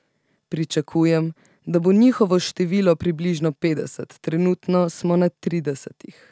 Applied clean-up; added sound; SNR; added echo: none; none; none; none.